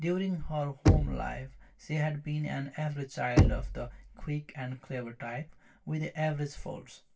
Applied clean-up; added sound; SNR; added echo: none; Knock; -4 dB; reverberation time 0.2 s.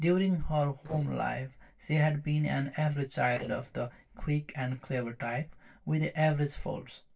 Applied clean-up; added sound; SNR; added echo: neural separator model SepFormer DNS4.